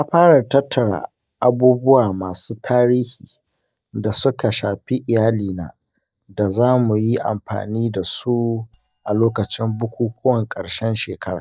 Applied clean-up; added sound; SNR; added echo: neural mask model DeepFilterNet 3.